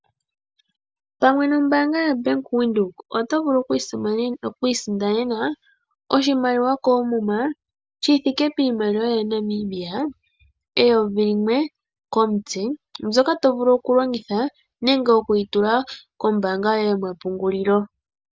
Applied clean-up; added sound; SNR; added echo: none; none; none; none.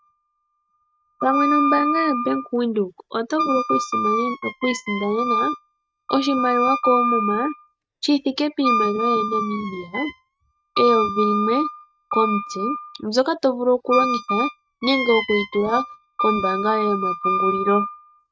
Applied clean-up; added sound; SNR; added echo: neural mask model RNNoise.